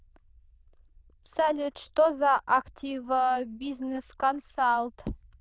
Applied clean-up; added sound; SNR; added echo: neural diffusion model UNIVERSE++.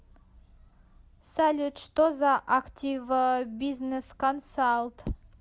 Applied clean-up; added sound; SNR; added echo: none; none; none; none.